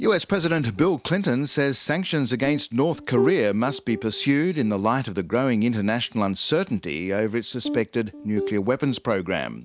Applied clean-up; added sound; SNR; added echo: none; none; none; none.